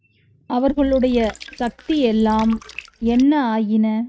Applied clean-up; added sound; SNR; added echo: neural mask model RNNoise.